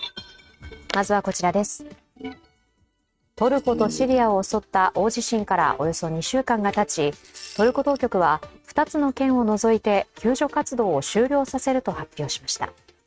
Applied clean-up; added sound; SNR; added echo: neural mask model RNNoise.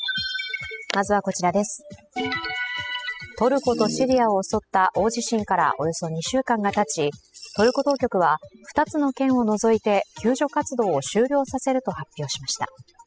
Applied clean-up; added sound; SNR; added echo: classical method spectral subtraction.